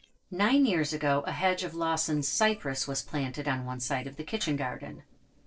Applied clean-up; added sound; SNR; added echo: neural separator model SepFormer DNS4.